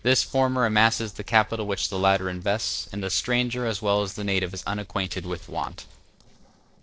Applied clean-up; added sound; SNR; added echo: neural separator model SepFormer DNS4.